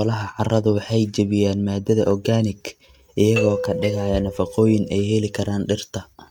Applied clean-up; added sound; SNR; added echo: neural mask model RNNoise.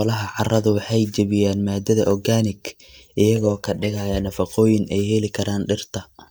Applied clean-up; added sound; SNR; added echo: neural mask model DeepFilterNet 3.